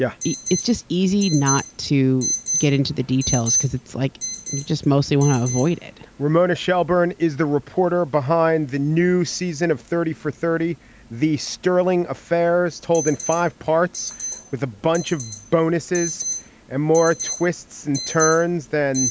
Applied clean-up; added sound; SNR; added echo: none; Alarm; 11 dB; none.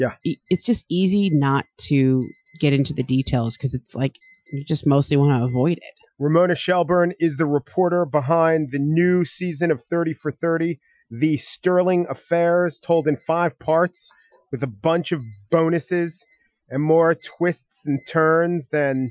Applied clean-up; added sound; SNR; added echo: classical method Wiener filter.